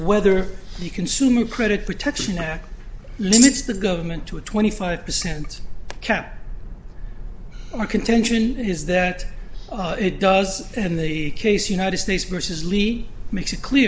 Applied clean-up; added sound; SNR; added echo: none; Tambourine; 1 dB; none.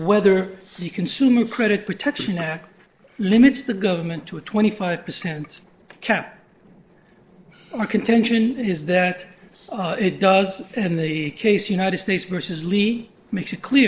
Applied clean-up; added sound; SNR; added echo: neural separator model SepFormer DNS4.